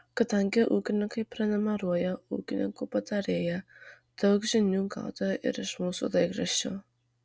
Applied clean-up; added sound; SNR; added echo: none; none; none; none.